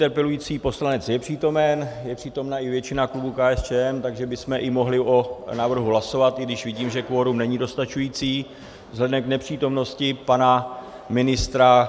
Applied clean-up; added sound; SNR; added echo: none; none; none; none.